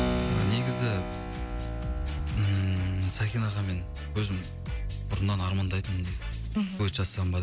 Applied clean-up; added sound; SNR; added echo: none; Keyboard (musical); 9 dB; none.